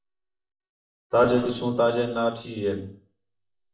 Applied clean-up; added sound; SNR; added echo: neural mask model DeepFilterNet 3.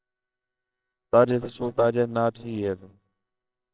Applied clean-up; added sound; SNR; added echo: neural separator model SepFormer WHAMR!.